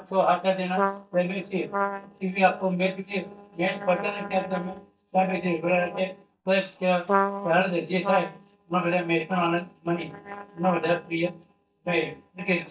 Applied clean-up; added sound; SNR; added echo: neural mask model DeepFilterNet 3.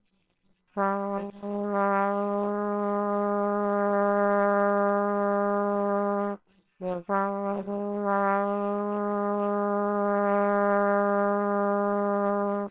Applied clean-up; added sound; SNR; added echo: neural separator model SepFormer WHAMR!.